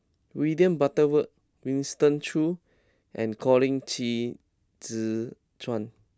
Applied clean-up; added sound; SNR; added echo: none; none; none; none.